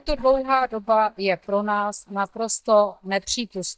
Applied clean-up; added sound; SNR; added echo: neural mask model DeepFilterNet 3.